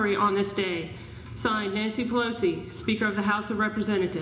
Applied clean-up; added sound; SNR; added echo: none; none; none; reverberation time 0.8 s.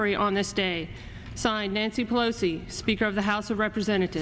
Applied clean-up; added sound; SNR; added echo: none; none; none; none.